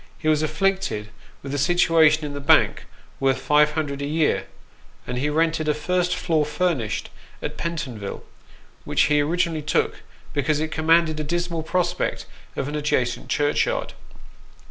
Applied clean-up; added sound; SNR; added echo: none; none; none; none.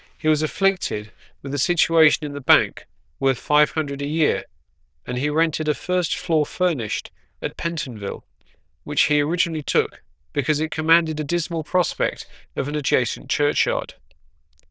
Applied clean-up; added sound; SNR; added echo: neural diffusion model UNIVERSE++.